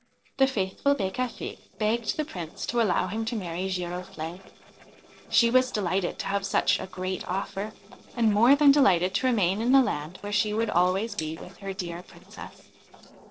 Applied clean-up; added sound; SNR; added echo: neural separator model SepFormer DNS4.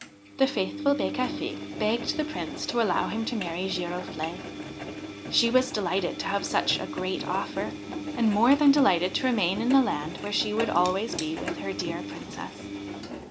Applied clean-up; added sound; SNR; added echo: none; Engine; 8 dB; none.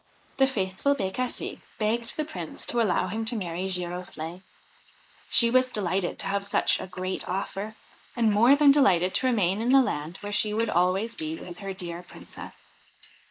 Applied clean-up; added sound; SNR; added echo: neural mask model Resemble Enhance denoiser.